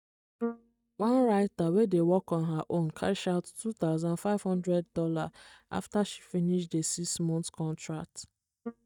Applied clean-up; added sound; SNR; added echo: neural mask model DeepFilterNet 3.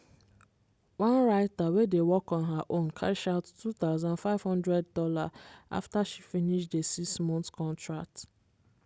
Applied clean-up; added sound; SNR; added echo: none; none; none; none.